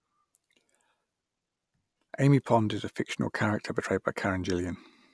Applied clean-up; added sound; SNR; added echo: none; none; none; none.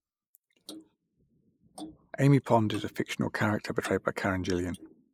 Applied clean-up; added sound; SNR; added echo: neural mask model Resemble Enhance denoiser.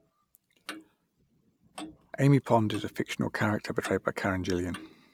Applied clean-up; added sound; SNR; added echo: none; Clock; 19 dB; none.